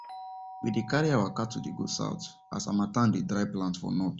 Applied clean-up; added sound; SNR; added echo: none; Doorbell; 18 dB; none.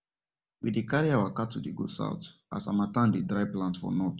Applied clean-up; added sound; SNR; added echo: none; none; none; none.